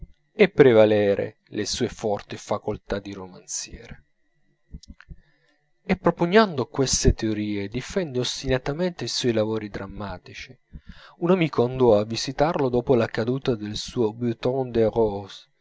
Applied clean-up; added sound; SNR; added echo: none; none; none; none.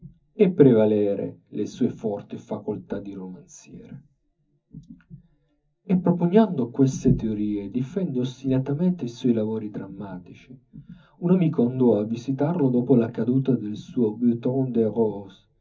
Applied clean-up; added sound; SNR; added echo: none; none; none; reverberation time 0.3 s.